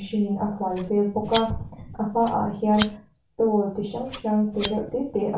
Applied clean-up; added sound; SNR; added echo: none; Scissors; 15 dB; reverberation time 0.4 s.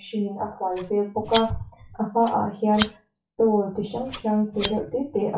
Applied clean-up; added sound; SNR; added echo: classical method WPE with log-MMSE.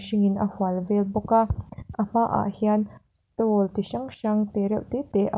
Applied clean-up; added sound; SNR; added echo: none; none; none; none.